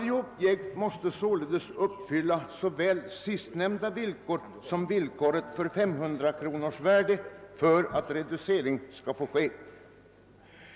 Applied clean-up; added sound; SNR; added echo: none; none; none; none.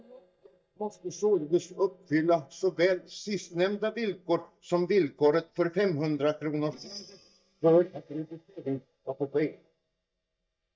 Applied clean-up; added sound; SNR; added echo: neural mask model DeepFilterNet 3.